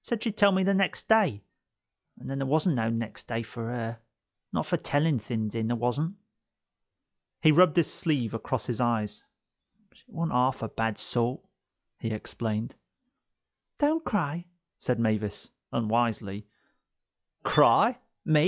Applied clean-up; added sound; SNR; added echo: classical method log-MMSE.